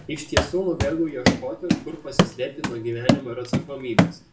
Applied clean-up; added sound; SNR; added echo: none; Run; -5 dB; reverberation time 0.4 s.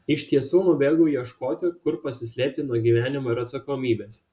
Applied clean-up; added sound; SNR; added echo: none; none; none; none.